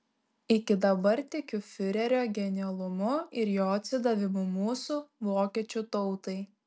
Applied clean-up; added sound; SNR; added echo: none; none; none; none.